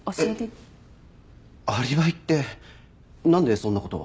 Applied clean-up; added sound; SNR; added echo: none; none; none; none.